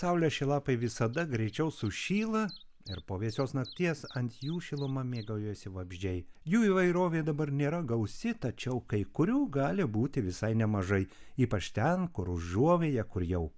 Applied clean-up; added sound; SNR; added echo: none; none; none; none.